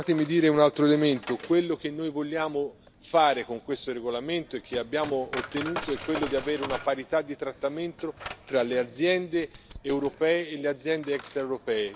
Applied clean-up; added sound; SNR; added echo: none; Coin (dropping); 15 dB; none.